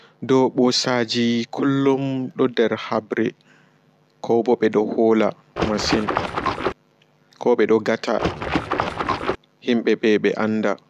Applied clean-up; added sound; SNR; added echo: none; Water / Splash, splatter; 2 dB; none.